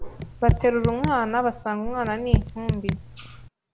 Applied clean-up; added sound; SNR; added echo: none; Raindrop / Drip; 0 dB; none.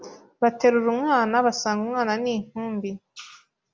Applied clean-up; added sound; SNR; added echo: none; none; none; none.